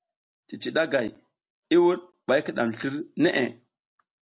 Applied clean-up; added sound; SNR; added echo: none; none; none; none.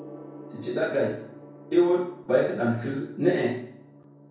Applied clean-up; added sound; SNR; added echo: none; Gong; 19 dB; reverberation time 0.6 s.